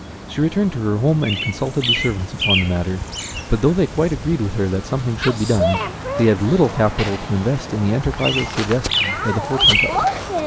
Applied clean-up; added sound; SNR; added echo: none; Bird vocalization, bird call, bird song; 3 dB; none.